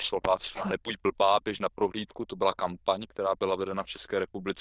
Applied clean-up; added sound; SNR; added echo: neural diffusion model UNIVERSE++.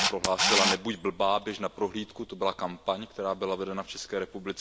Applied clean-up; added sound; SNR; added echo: none; Camera; 3 dB; none.